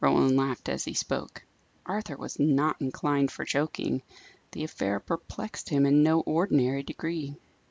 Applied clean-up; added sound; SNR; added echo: none; none; none; none.